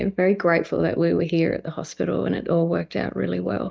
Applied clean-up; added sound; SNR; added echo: neural mask model DeepFilterNet 3.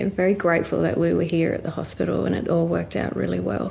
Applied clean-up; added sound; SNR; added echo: none; none; none; none.